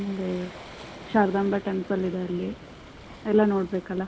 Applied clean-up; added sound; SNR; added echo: none; Waves, surf; 16 dB; none.